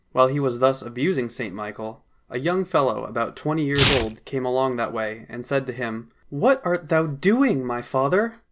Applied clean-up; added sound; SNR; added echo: none; Tearing; 6 dB; none.